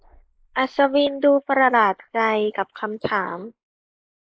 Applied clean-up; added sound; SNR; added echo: neural mask model Resemble Enhance denoiser.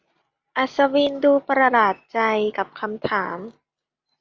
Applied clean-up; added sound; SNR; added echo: none; none; none; none.